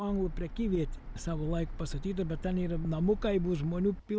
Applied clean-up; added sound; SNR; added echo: none; Car; 6 dB; none.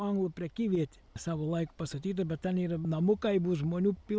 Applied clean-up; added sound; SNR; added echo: none; none; none; none.